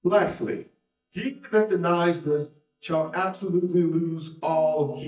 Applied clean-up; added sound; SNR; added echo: neural mask model DeepFilterNet 3.